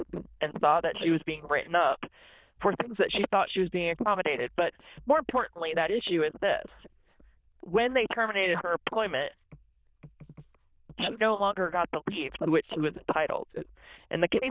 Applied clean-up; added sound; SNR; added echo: neural diffusion model UNIVERSE++.